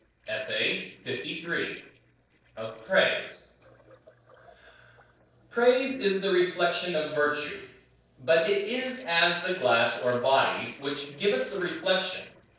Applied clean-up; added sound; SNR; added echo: neural separator model SepFormer DNS4.